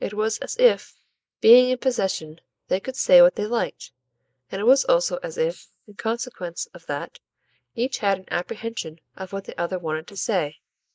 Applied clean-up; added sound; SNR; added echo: neural mask model Resemble Enhance denoiser.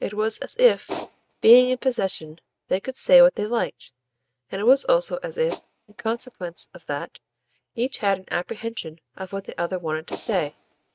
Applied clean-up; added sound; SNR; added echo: neural mask model RNNoise.